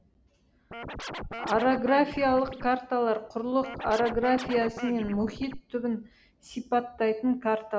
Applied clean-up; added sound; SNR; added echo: none; Scratching (performance technique); 10 dB; none.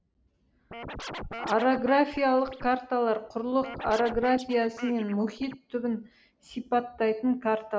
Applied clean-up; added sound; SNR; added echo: neural mask model Resemble Enhance denoiser.